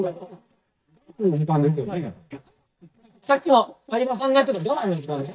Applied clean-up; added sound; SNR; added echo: neural mask model DeepFilterNet 3.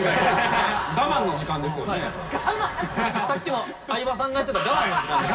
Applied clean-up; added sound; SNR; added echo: none; Wind; 19 dB; reverberation time 0.2 s.